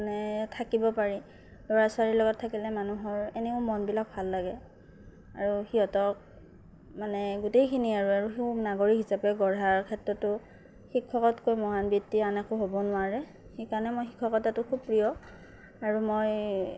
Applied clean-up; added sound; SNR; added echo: none; none; none; none.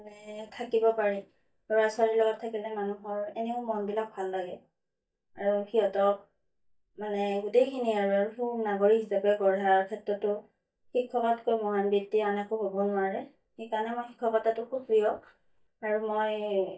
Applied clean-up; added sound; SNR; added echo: neural mask model DeepFilterNet 3.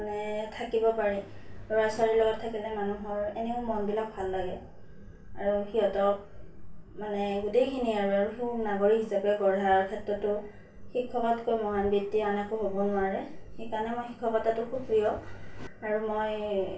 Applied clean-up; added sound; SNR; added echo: none; Engine; 20 dB; reverberation time 0.3 s.